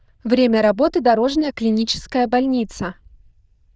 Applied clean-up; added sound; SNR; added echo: neural diffusion model UNIVERSE++.